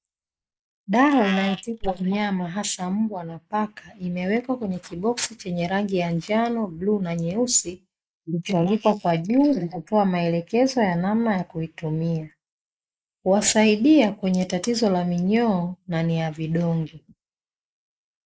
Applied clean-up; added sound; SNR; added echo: neural mask model Resemble Enhance denoiser.